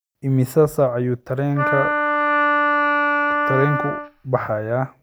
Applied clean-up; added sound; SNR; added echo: none; Wind instrument, woodwind instrument; -2 dB; none.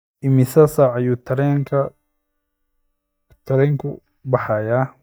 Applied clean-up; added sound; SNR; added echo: neural mask model DeepFilterNet 3.